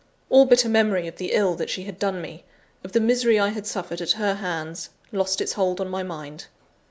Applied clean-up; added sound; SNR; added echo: none; none; none; none.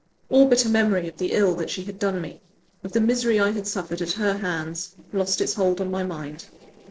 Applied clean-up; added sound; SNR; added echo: neural separator model SepFormer DNS4.